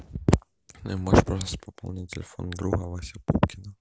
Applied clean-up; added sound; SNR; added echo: none; none; none; none.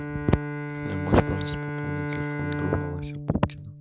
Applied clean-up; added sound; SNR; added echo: none; Bowed string instrument; 3 dB; none.